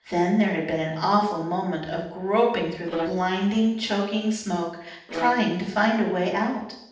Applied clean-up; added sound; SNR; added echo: neural separator model SepFormer DNS4.